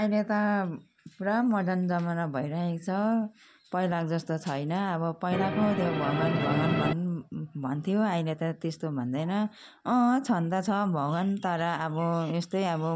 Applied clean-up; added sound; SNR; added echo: none; Musical instrument; 1 dB; none.